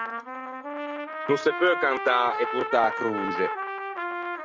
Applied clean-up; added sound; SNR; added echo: none; Trumpet; 4 dB; none.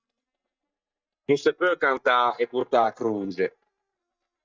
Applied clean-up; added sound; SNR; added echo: neural mask model DeepFilterNet 3.